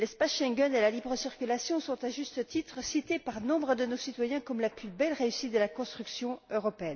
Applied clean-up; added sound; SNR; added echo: none; none; none; none.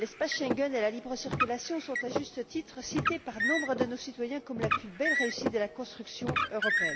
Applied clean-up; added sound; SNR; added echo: none; Car; 0 dB; none.